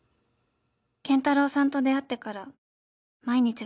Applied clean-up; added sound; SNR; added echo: none; none; none; none.